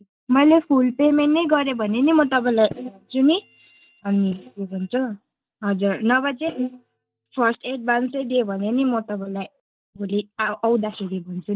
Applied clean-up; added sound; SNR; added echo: neural mask model DeepFilterNet 3.